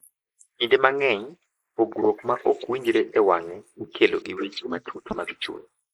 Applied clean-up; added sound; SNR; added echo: neural mask model Resemble Enhance denoiser.